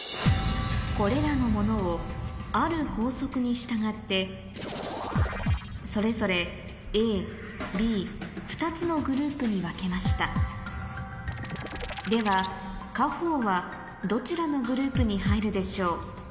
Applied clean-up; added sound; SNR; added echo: none; none; none; none.